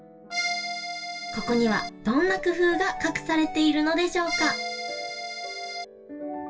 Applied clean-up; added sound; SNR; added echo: none; Accordion; 5 dB; reverberation time 0.1 s.